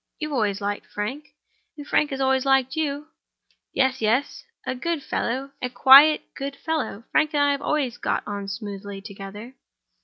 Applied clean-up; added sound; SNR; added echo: none; none; none; none.